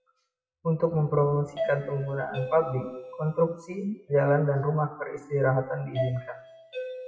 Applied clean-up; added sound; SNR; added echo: classical method WPE with log-MMSE.